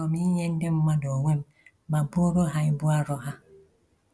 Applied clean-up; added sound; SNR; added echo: none; none; none; none.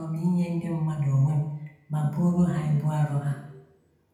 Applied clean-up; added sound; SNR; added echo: none; none; none; reverberation time 0.8 s.